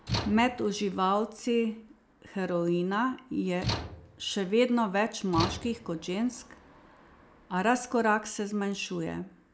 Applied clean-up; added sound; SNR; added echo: none; Slam / Tools; 8 dB; none.